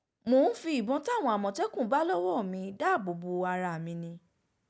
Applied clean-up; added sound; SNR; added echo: none; none; none; none.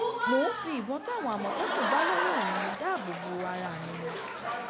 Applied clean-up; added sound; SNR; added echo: none; Applause / Crowd; -1 dB; none.